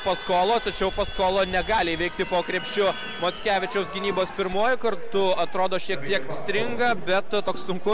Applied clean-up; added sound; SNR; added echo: none; Mechanisms / Bicycle; 5 dB; none.